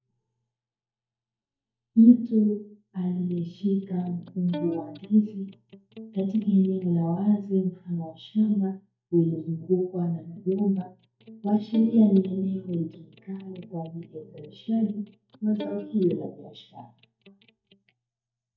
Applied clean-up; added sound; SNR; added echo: neural mask model DeepFilterNet 3.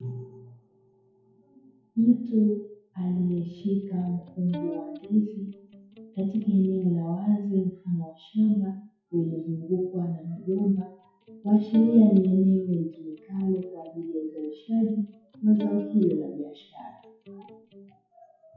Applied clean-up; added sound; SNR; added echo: classical method WPE with log-MMSE.